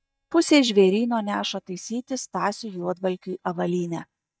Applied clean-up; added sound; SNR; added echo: neural mask model DeepFilterNet 3.